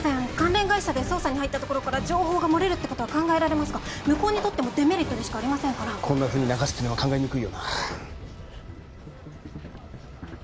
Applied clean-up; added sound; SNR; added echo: none; none; none; none.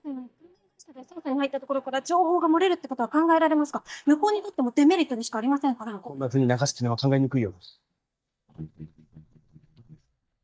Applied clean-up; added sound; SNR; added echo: neural mask model DeepFilterNet 3.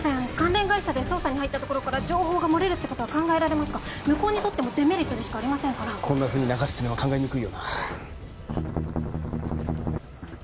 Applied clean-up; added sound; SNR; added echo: none; Strum; 3 dB; none.